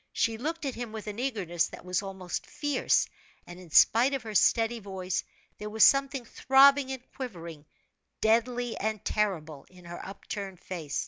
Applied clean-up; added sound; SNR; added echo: none; none; none; none.